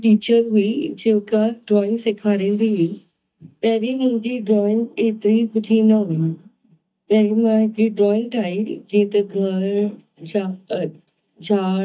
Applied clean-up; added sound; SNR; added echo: neural mask model DeepFilterNet 3.